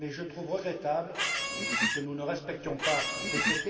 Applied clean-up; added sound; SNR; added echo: none; Squeak; -4 dB; reverberation time 2.4 s.